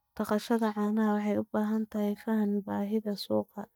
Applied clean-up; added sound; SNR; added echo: neural mask model DeepFilterNet 3.